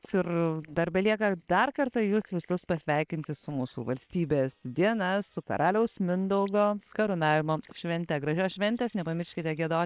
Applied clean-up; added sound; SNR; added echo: neural separator model SepFormer WHAM!.